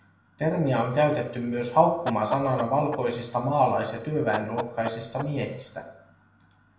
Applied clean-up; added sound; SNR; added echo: none; Chicken, rooster; 11 dB; reverberation time 0.6 s.